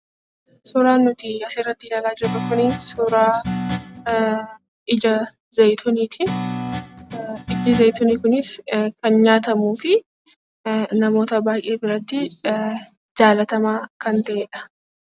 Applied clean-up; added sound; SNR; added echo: none; Guitar; 8 dB; none.